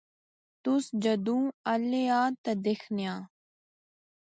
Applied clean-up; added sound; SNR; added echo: none; none; none; none.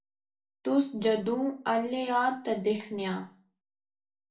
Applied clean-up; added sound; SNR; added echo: none; none; none; reverberation time 0.3 s.